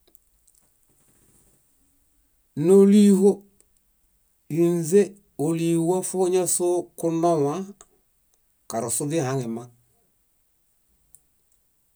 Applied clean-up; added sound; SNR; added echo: none; none; none; none.